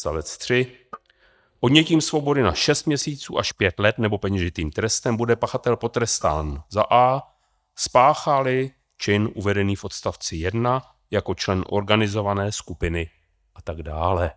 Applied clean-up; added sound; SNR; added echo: neural mask model DeepFilterNet 3.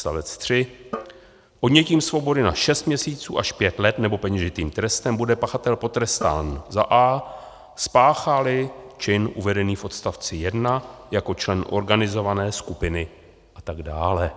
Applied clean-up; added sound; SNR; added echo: none; Drum; 17 dB; none.